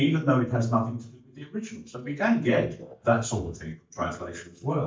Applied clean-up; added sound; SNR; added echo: neural mask model DeepFilterNet 3.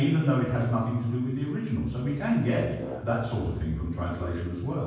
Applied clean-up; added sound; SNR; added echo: none; Brass instrument; 16 dB; reverberation time 1.2 s.